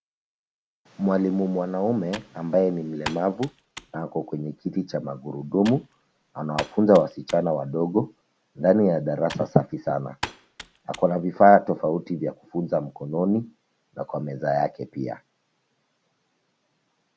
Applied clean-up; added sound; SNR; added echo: none; Computer keyboard; 16 dB; none.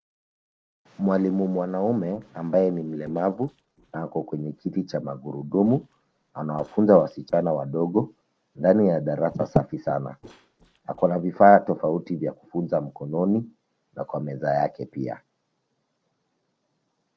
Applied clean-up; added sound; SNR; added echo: neural separator model SepFormer DNS4.